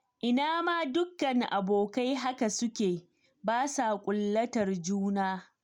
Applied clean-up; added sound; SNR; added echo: none; none; none; none.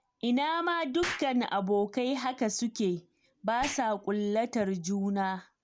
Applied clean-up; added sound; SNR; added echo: none; Explosion; 16 dB; none.